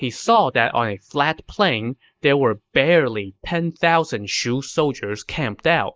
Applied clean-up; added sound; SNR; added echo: neural mask model Resemble Enhance denoiser.